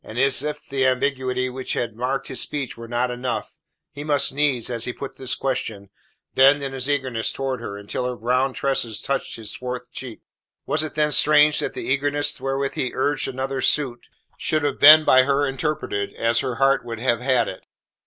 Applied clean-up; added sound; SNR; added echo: none; none; none; none.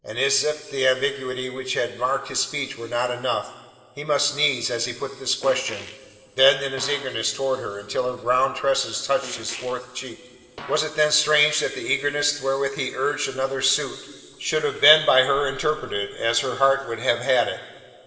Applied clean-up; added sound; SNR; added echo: neural separator model SepFormer DNS4.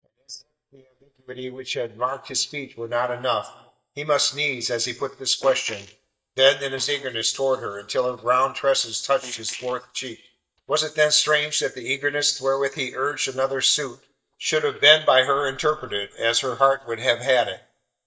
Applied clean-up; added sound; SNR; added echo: neural mask model DeepFilterNet 3.